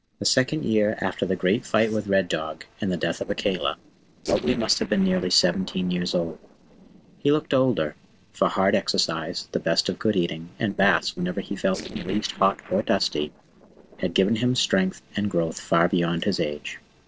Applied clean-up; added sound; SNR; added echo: neural separator model SepFormer DNS4.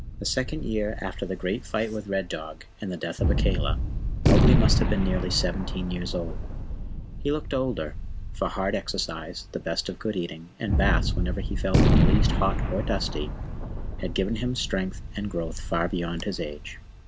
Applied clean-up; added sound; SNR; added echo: none; Gunshot, gunfire; -3 dB; none.